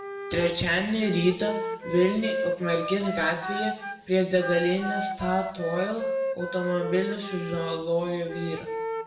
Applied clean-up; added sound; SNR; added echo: none; Wind instrument, woodwind instrument; 6 dB; reverberation time 0.8 s.